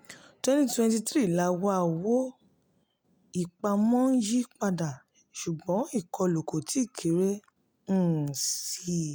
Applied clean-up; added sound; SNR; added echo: none; none; none; none.